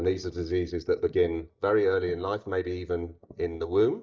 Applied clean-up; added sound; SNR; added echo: neural mask model DeepFilterNet 3.